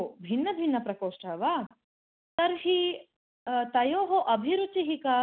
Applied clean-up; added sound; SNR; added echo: none; none; none; none.